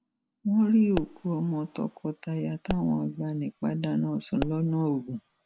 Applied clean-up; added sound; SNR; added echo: none; Explosion; 13 dB; none.